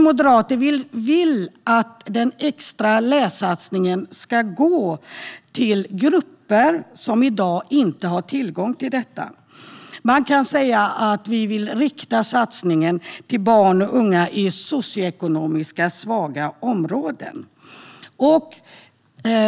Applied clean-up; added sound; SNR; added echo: none; none; none; none.